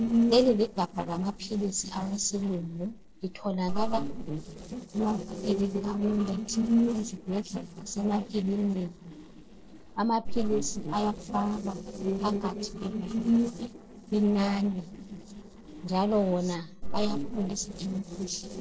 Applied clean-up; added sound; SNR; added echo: neural separator model SepFormer DNS4.